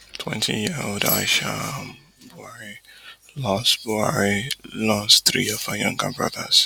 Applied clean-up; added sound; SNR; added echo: none; Bicycle bell; 16 dB; none.